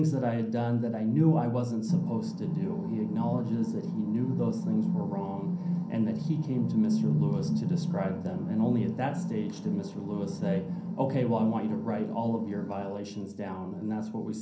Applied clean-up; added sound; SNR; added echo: none; none; none; reverberation time 0.6 s.